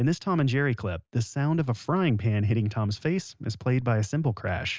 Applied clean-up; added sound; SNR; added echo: none; none; none; none.